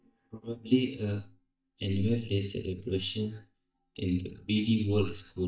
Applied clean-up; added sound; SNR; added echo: neural mask model DeepFilterNet 3.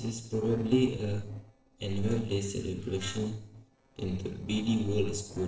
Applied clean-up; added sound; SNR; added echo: neural separator model SepFormer DNS4.